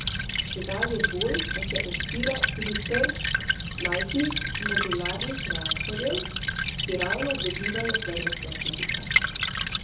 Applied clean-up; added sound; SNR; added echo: none; Stream / Trickle, dribble; -4 dB; reverberation time 0.6 s.